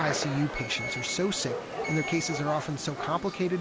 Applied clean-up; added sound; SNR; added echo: none; Gunshot, gunfire; 8 dB; none.